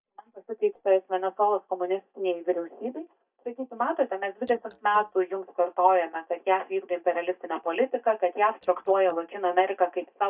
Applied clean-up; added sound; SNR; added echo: neural mask model DeepFilterNet 3.